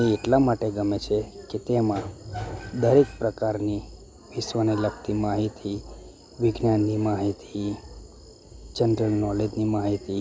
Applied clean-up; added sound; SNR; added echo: none; none; none; none.